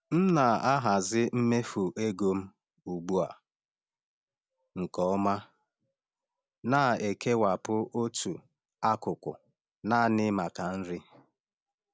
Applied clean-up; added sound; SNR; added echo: none; none; none; none.